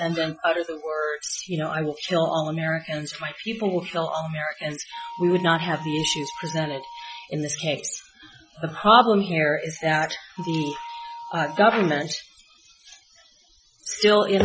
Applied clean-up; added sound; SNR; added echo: classical method Wiener filter.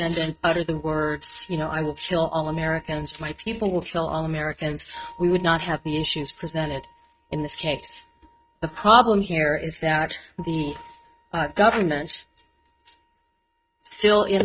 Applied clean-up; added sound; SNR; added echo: neural mask model RNNoise.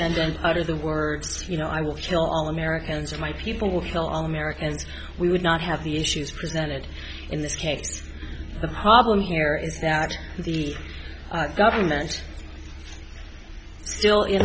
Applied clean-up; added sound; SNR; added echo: none; none; none; none.